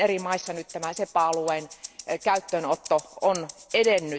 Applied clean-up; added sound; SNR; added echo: none; Rattle (instrument); 17 dB; none.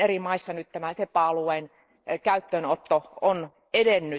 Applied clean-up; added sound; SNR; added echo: neural mask model Resemble Enhance denoiser.